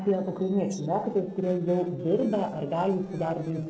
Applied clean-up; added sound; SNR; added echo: neural separator model SepFormer DNS4.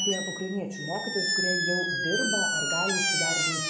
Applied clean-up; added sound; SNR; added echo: none; Squeak; -4 dB; reverberation time 1.1 s.